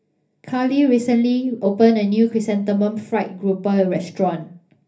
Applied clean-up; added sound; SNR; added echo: none; none; none; reverberation time 0.3 s.